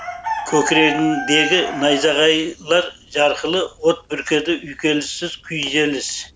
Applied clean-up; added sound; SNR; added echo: none; Chicken, rooster; 11 dB; none.